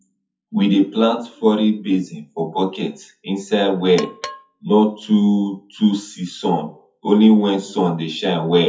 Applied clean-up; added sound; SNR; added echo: classical method WPE with log-MMSE.